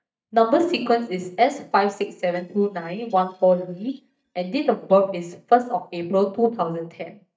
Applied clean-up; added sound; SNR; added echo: neural mask model DeepFilterNet 3.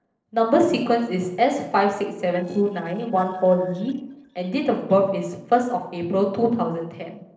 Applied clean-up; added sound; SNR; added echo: neural separator model SepFormer DNS4.